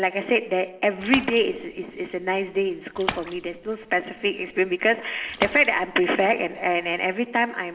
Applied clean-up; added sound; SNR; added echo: none; Splash, splatter; 13 dB; reverberation time 2.1 s.